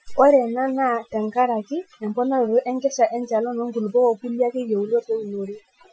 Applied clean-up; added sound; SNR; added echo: classical method Wiener filter.